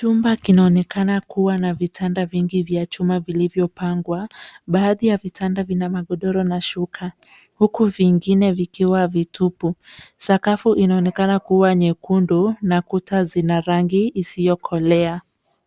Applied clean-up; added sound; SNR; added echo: none; none; none; none.